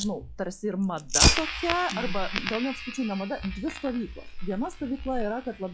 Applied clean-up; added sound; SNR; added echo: classical method log-MMSE.